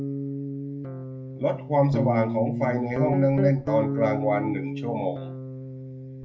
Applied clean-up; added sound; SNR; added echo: none; Guitar; 4 dB; reverberation time 0.3 s.